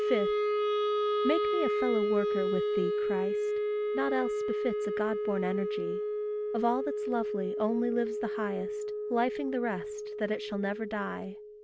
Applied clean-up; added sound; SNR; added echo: none; Wind instrument, woodwind instrument; -2 dB; none.